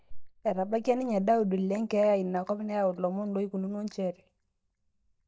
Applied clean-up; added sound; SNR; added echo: neural mask model DeepFilterNet 3.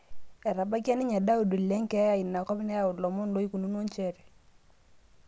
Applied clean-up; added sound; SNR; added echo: none; none; none; none.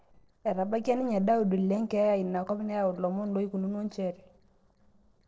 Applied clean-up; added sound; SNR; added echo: neural separator model SepFormer DNS4.